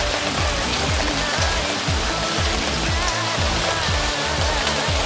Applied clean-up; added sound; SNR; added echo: none; Rain; 0 dB; none.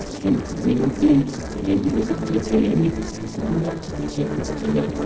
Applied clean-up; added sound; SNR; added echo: neural separator model SepFormer DNS4.